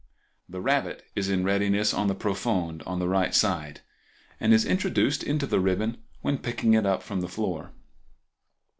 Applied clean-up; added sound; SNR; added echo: none; none; none; none.